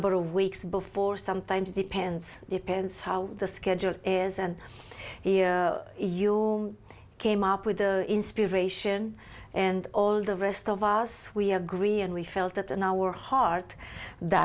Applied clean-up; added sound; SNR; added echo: none; none; none; none.